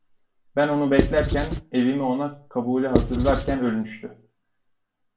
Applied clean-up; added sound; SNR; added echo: none; Writing; -1 dB; reverberation time 0.3 s.